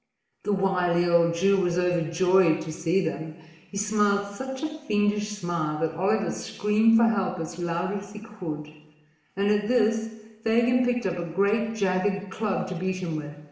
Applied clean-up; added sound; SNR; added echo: none; none; none; reverberation time 0.9 s.